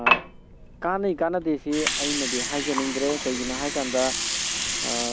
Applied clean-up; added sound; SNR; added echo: none; Water; 0 dB; none.